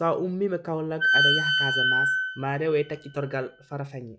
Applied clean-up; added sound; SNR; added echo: classical method log-MMSE.